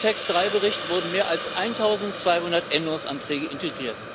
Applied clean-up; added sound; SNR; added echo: none; Hiss; 8 dB; none.